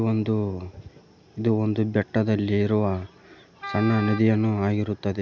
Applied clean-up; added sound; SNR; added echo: none; Wind instrument, woodwind instrument; 12 dB; none.